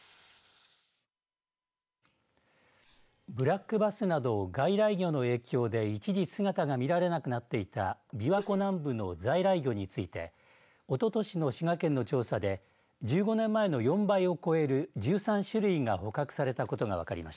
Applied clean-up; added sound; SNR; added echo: neural mask model Resemble Enhance denoiser.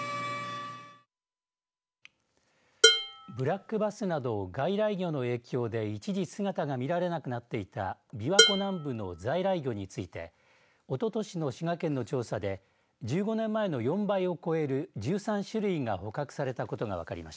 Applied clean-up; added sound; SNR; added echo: none; Dishes, pots, and pans; -5 dB; none.